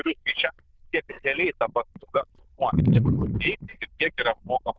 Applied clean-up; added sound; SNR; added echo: neural diffusion model UNIVERSE++.